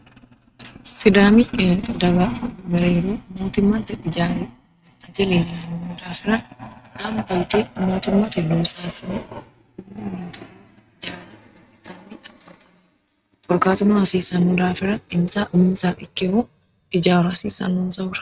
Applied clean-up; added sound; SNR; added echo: neural mask model RNNoise.